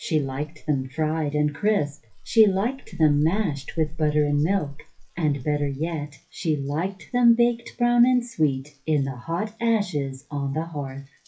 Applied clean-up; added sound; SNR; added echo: classical method WPE with log-MMSE.